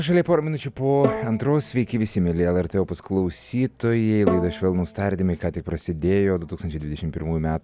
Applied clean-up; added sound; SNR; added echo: none; Bowed string instrument; 10 dB; none.